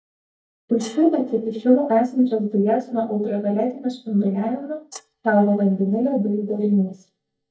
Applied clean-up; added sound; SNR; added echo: neural mask model DeepFilterNet 3.